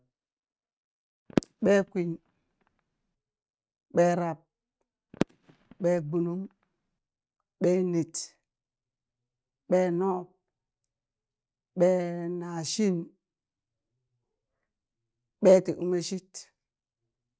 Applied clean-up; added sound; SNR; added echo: neural mask model RNNoise.